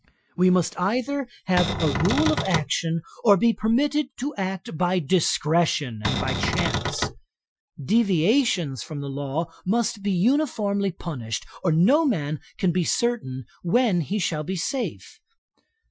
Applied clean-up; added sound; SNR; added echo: classical method Wiener filter.